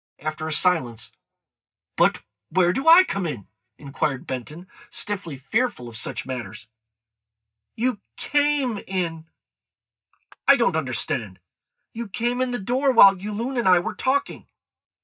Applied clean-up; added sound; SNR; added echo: neural mask model DeepFilterNet 3.